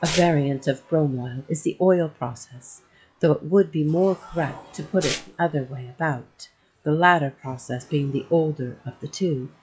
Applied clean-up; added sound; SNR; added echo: classical method log-MMSE.